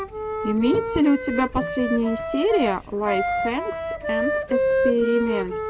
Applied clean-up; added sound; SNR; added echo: none; Wind instrument, woodwind instrument; 2 dB; none.